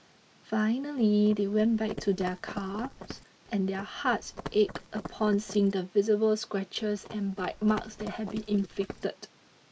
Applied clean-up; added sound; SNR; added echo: neural mask model Resemble Enhance denoiser.